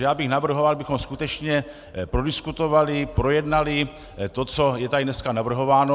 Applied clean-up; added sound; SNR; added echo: none; none; none; none.